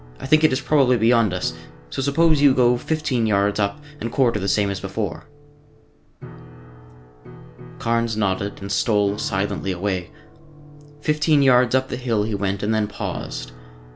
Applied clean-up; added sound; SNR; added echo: none; Piano; 18 dB; none.